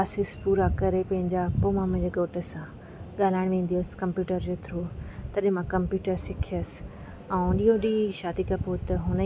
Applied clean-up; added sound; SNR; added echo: none; none; none; none.